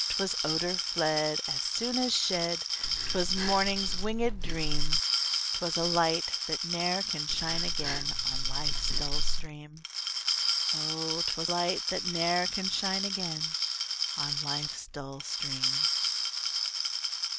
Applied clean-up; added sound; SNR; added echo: none; Breathing + Glass; -5 dB; none.